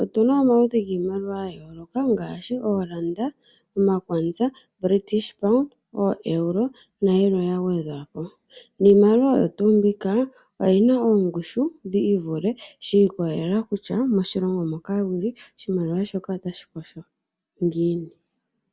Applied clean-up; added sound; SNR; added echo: none; none; none; none.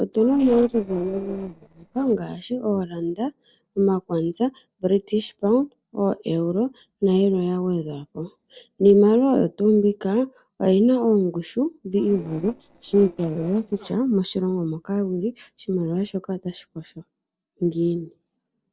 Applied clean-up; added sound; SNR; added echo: neural separator model SepFormer DNS4.